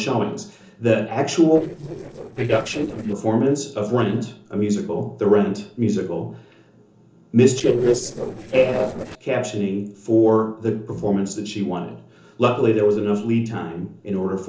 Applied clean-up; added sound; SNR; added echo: neural separator model SepFormer DNS4.